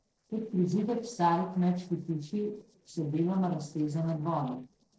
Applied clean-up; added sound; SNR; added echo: neural separator model SepFormer DNS4.